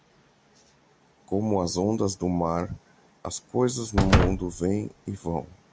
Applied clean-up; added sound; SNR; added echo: none; Slam; -2 dB; none.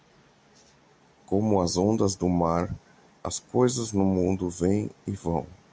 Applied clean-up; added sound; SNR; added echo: none; none; none; none.